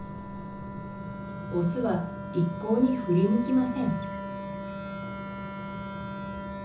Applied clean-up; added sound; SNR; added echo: none; Wind instrument, woodwind instrument; 8 dB; reverberation time 0.6 s.